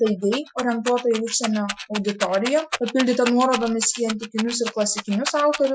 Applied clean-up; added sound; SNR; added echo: classical method Wiener filter.